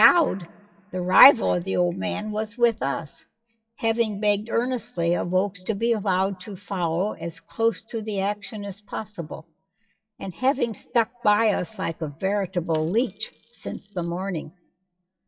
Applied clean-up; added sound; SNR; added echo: classical method WPE with log-MMSE.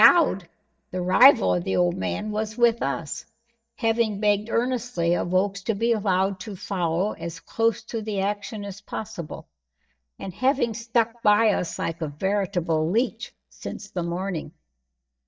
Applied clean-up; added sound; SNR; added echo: neural mask model DeepFilterNet 3.